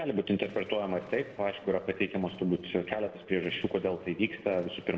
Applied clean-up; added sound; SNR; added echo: neural separator model SepFormer DNS4.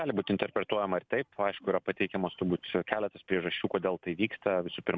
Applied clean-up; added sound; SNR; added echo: none; none; none; none.